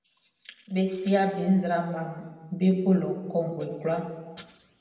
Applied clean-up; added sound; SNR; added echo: none; none; none; reverberation time 1.2 s.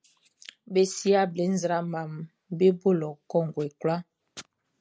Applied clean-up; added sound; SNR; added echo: none; none; none; none.